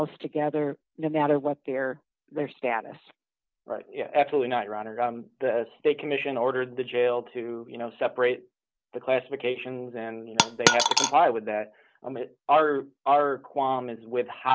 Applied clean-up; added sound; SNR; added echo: none; Coin (dropping); -5 dB; none.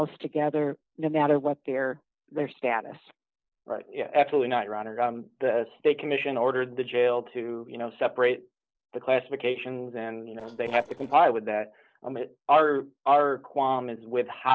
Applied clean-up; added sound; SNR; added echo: neural separator model SepFormer DNS4.